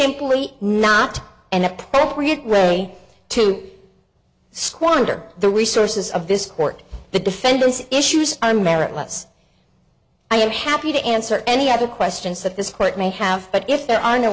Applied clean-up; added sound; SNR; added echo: none; none; none; none.